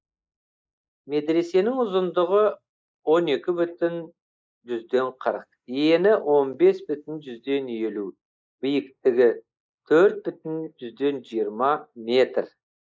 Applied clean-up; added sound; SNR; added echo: neural mask model Resemble Enhance denoiser.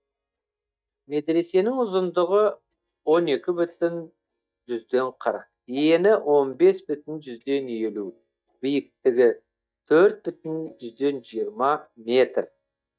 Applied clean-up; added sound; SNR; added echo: neural mask model DeepFilterNet 3.